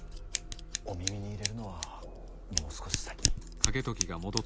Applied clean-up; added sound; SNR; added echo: none; Scissors; -2 dB; none.